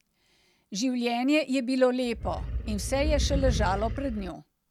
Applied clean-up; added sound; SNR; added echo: none; Animal; 2 dB; none.